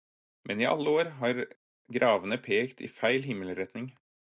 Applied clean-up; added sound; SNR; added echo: none; none; none; none.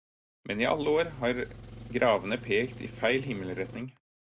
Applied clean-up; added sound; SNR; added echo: none; Engine; 14 dB; none.